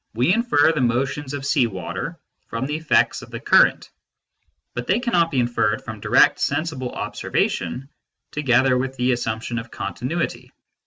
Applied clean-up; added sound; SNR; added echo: none; none; none; none.